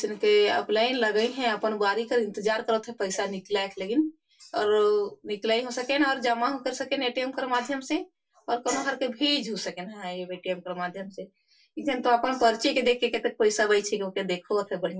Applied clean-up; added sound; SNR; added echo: none; none; none; reverberation time 0.2 s.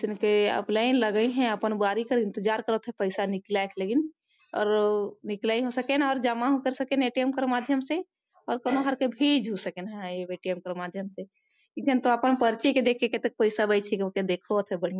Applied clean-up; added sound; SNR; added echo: none; none; none; none.